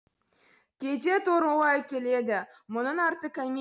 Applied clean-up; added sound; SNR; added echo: none; none; none; none.